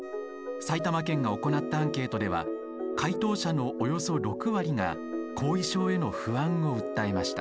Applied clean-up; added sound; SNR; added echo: none; Wind instrument, woodwind instrument; 19 dB; none.